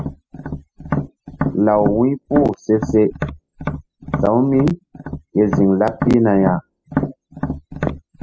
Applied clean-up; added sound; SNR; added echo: classical method spectral subtraction.